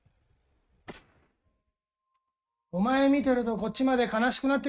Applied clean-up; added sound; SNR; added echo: neural mask model RNNoise.